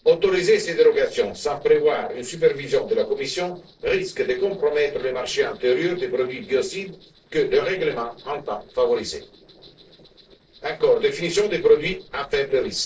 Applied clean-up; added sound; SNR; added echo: neural separator model SepFormer DNS4.